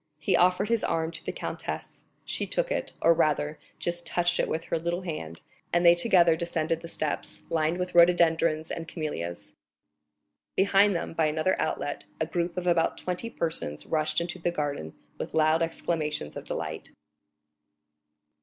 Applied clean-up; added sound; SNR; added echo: none; none; none; none.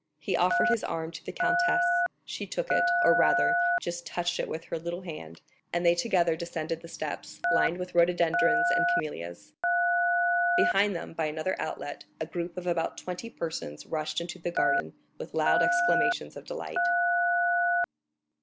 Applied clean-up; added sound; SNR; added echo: none; Telephone; -4 dB; none.